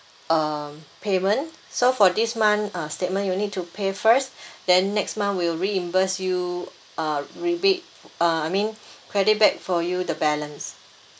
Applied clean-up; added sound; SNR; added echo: none; none; none; none.